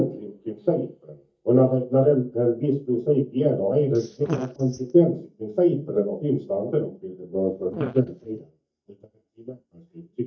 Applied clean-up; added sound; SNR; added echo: neural mask model DeepFilterNet 3.